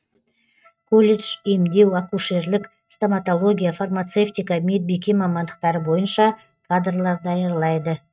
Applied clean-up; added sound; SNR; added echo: neural mask model RNNoise.